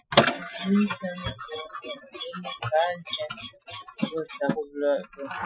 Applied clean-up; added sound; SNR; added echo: classical method Wiener filter.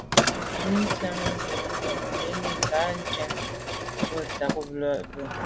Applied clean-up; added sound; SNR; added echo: none; Mechanisms; -3 dB; none.